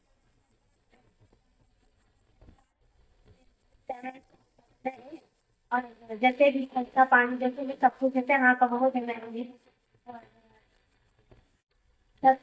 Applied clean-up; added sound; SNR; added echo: neural mask model DeepFilterNet 3.